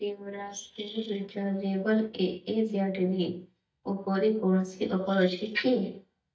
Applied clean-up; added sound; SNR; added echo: neural mask model DeepFilterNet 3.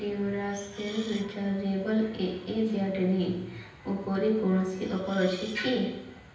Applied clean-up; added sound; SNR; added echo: none; Hiss; 18 dB; reverberation time 0.9 s.